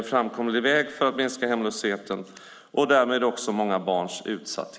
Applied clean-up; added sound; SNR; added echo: neural mask model Resemble Enhance denoiser.